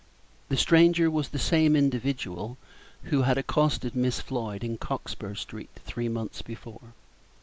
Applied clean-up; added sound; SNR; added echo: none; none; none; none.